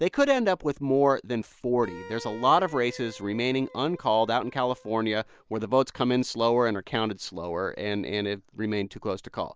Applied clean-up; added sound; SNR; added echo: none; Wind instrument, woodwind instrument; 20 dB; none.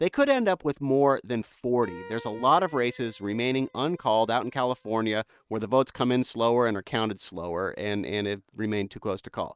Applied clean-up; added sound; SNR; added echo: neural mask model RNNoise.